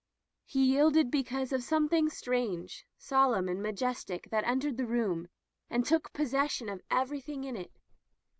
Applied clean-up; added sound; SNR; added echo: none; none; none; none.